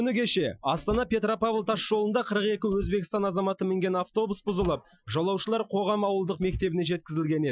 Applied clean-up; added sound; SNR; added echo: classical method Wiener filter.